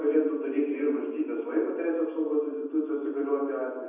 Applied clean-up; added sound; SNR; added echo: none; none; none; reverberation time 1.1 s.